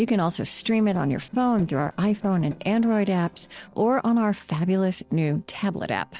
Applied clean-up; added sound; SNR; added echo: neural separator model SepFormer DNS4.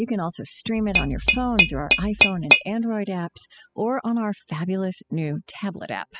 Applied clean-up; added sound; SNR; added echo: classical method spectral subtraction.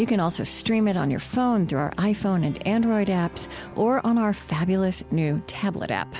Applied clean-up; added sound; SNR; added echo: none; none; none; none.